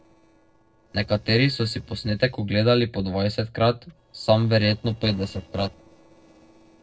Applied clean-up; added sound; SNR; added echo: neural separator model SepFormer DNS4.